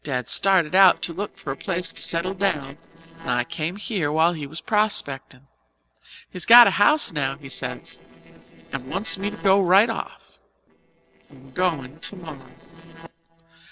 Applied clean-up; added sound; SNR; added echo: neural separator model SepFormer DNS4.